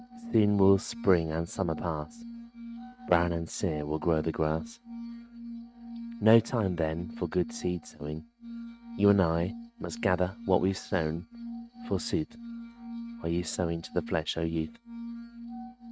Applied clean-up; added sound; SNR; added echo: neural mask model RNNoise.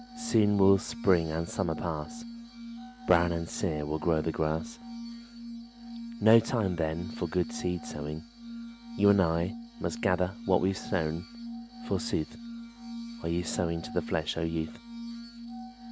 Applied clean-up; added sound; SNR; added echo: none; Glass; 11 dB; none.